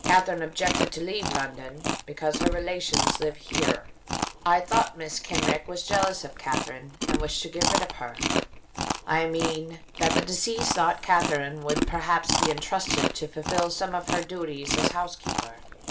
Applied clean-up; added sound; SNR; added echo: none; Chewing, mastication; 1 dB; reverberation time 0.3 s.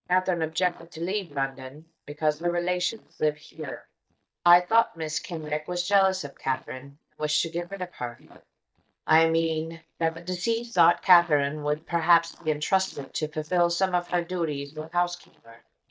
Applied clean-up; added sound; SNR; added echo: neural mask model DeepFilterNet 3.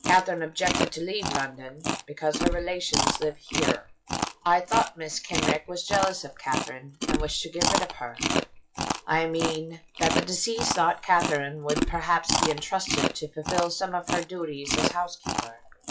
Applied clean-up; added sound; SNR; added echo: classical method WPE with log-MMSE.